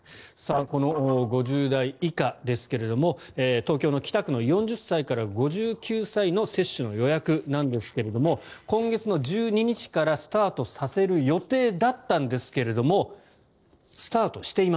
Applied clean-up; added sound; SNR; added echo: neural separator model SepFormer DNS4.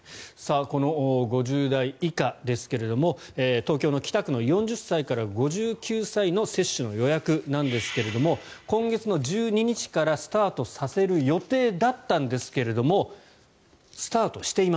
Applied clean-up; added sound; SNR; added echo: none; none; none; none.